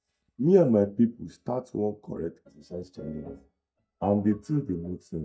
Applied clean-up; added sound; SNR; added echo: neural mask model DeepFilterNet 3.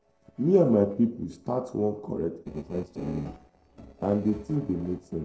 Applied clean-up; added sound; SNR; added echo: neural separator model SepFormer DNS4.